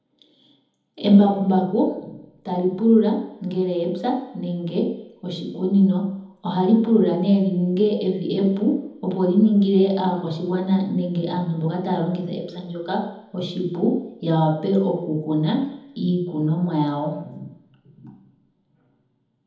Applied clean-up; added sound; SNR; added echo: none; none; none; reverberation time 1.0 s.